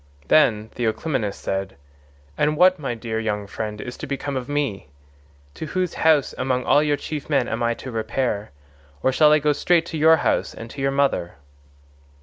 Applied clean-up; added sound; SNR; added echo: none; none; none; none.